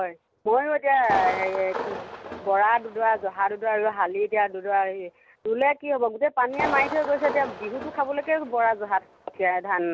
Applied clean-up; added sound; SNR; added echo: none; Thunder; 12 dB; none.